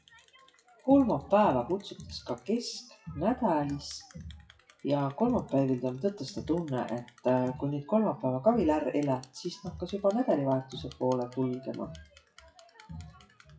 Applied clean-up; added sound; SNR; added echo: classical method WPE with log-MMSE.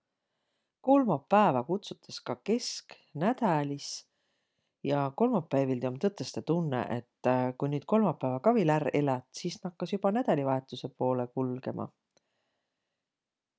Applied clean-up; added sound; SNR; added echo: none; none; none; none.